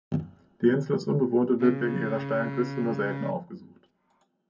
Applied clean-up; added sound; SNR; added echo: none; Wind instrument, woodwind instrument; 9 dB; reverberation time 0.3 s.